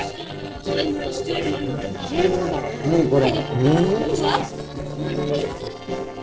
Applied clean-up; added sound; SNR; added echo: neural separator model SepFormer DNS4.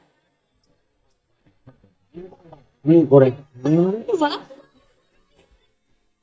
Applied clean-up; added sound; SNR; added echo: neural mask model DeepFilterNet 3.